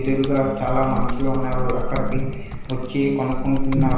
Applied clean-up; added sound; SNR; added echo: none; Computer keyboard; 1 dB; reverberation time 1.0 s.